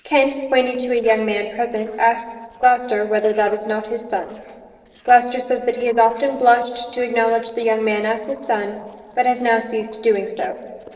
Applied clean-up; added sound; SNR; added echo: neural separator model SepFormer DNS4.